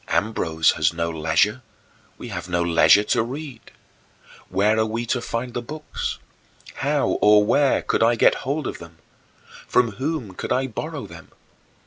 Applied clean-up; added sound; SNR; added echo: none; none; none; none.